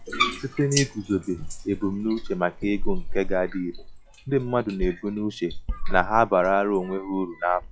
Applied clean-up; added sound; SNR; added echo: classical method log-MMSE.